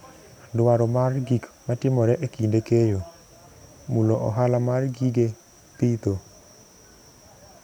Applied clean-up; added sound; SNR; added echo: none; none; none; none.